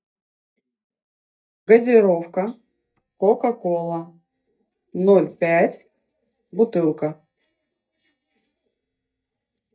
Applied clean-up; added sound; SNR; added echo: neural mask model DeepFilterNet 3.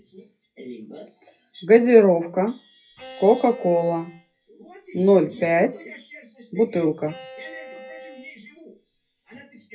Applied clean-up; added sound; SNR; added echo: classical method WPE with log-MMSE.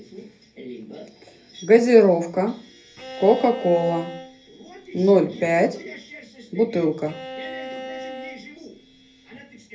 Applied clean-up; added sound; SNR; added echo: none; Bowed string instrument; 14 dB; reverberation time 0.3 s.